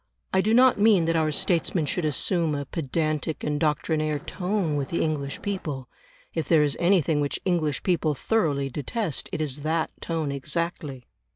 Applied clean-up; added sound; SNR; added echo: none; Skateboard; 19 dB; none.